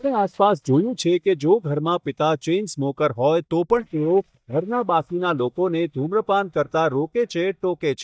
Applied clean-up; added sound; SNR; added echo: neural mask model DeepFilterNet 3.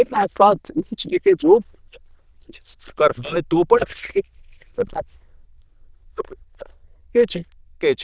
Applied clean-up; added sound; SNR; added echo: neural diffusion model UNIVERSE++.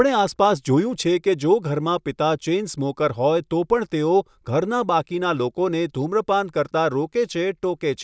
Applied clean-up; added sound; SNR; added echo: none; none; none; none.